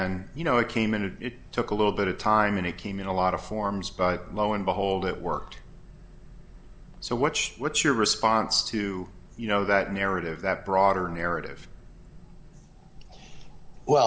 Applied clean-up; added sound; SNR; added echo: none; none; none; none.